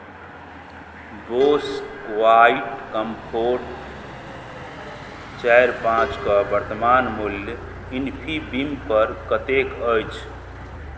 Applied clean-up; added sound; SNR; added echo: none; Piano + Motor vehicle (road); 13 dB; none.